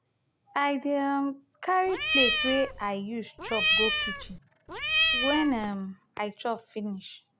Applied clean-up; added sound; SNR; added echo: none; Cat; -3 dB; none.